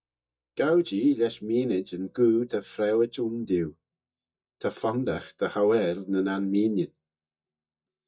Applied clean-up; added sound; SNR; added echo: neural mask model DeepFilterNet 3.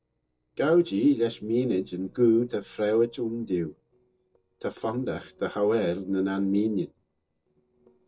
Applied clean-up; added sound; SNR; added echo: neural separator model SepFormer DNS4.